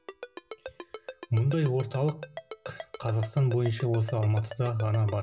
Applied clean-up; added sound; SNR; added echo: none; Ringtone; 15 dB; none.